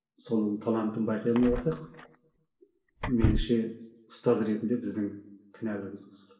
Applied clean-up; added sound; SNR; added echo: none; Door / Car; 4 dB; reverberation time 0.6 s.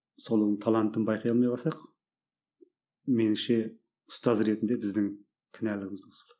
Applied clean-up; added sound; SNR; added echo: none; none; none; none.